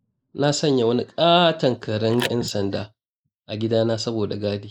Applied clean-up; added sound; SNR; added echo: neural mask model Resemble Enhance denoiser.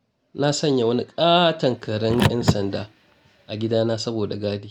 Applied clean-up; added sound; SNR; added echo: none; Car; 5 dB; none.